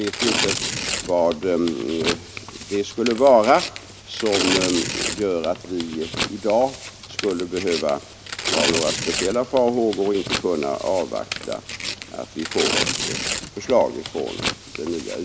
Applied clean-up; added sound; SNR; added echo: none; Tearing; 5 dB; none.